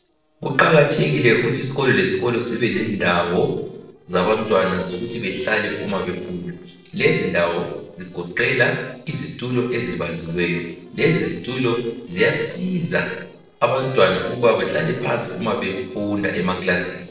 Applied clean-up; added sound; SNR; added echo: neural separator model SepFormer DNS4.